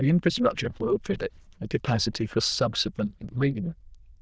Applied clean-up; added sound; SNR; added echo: neural diffusion model UNIVERSE++.